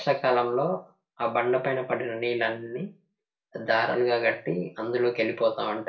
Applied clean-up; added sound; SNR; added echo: none; none; none; reverberation time 0.3 s.